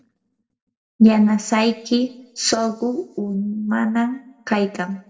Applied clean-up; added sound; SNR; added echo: none; none; none; reverberation time 0.7 s.